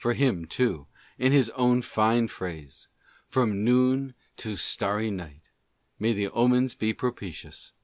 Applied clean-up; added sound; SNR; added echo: none; none; none; none.